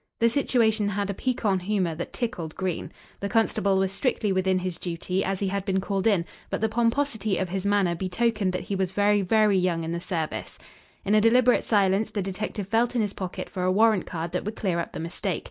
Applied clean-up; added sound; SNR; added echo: none; none; none; none.